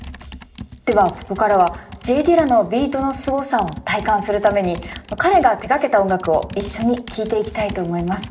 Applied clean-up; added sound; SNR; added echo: none; Computer keyboard; 16 dB; reverberation time 0.7 s.